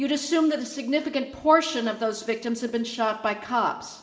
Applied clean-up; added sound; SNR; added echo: none; none; none; reverberation time 1.1 s.